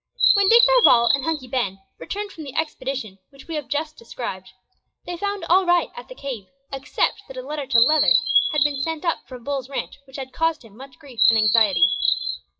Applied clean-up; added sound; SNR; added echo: classical method WPE with log-MMSE.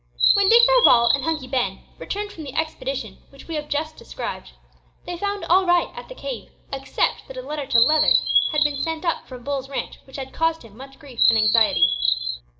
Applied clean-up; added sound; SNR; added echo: none; Chirp, tweet; -4 dB; reverberation time 0.5 s.